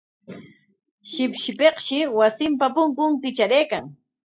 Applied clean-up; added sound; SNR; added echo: classical method log-MMSE.